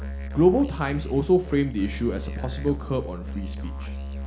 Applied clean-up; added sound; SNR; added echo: none; Musical instrument; 8 dB; reverberation time 0.6 s.